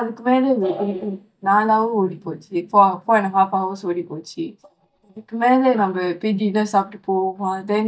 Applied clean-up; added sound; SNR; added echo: neural mask model DeepFilterNet 3.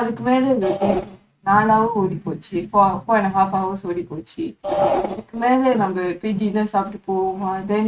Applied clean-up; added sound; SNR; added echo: neural mask model RNNoise.